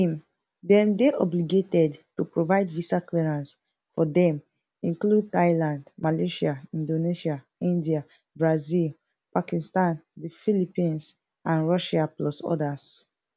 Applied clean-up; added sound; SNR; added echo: none; none; none; none.